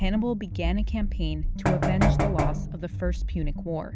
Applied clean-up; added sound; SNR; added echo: none; Knock; 0 dB; none.